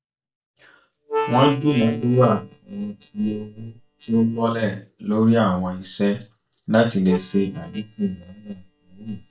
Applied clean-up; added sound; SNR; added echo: neural mask model DeepFilterNet 3.